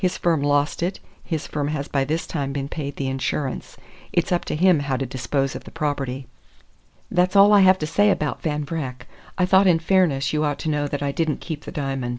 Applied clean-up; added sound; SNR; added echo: none; none; none; none.